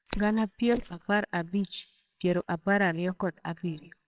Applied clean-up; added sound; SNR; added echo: neural separator model SepFormer WHAMR!.